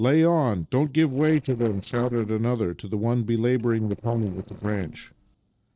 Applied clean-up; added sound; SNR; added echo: neural separator model SepFormer DNS4.